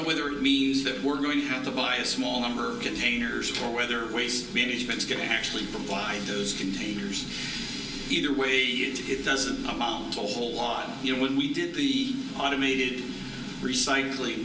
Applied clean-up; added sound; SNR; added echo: none; none; none; reverberation time 0.3 s.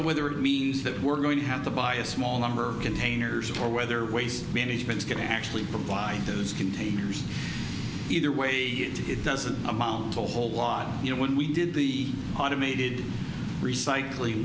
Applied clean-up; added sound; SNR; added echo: none; none; none; none.